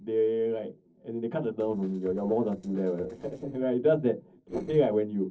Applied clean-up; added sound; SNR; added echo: neural separator model SepFormer DNS4.